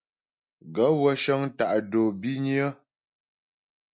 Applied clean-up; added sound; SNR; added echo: none; none; none; none.